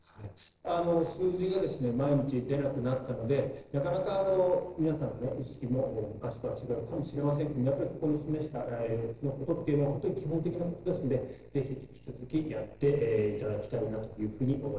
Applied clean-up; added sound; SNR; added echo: neural separator model SepFormer DNS4.